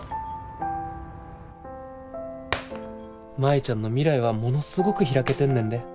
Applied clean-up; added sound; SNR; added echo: none; Shatter; 17 dB; none.